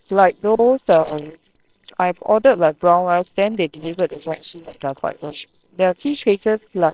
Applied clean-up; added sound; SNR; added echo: neural separator model SepFormer WHAMR!.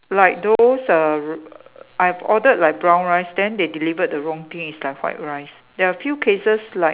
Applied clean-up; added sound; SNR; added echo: none; none; none; none.